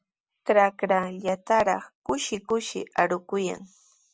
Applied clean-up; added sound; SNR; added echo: none; none; none; none.